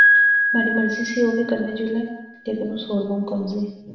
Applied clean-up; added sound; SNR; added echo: none; Piano; -2 dB; reverberation time 0.9 s.